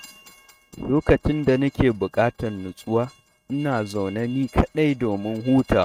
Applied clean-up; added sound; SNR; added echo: neural mask model RNNoise.